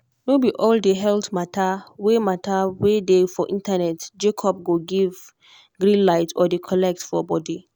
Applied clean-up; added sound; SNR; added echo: none; none; none; none.